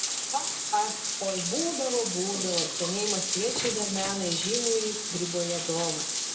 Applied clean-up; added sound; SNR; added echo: none; Bathtub (filling or washing); -1 dB; reverberation time 0.6 s.